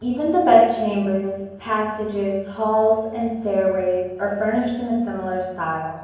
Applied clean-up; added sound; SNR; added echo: none; none; none; reverberation time 1.0 s.